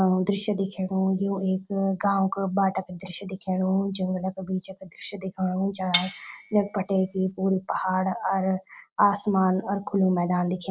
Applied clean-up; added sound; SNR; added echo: none; Cutlery, silverware; 8 dB; none.